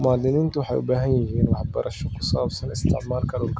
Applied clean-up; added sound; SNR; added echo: none; none; none; none.